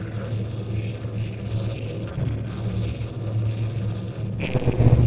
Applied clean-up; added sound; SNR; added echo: neural separator model SepFormer DNS4.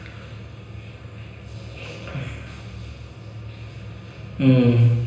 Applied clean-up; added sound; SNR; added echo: none; Organ; 17 dB; reverberation time 0.9 s.